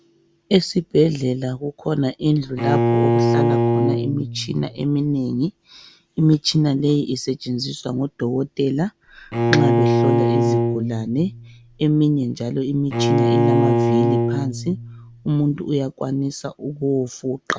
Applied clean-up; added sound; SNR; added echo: none; Bowed string instrument; -2 dB; none.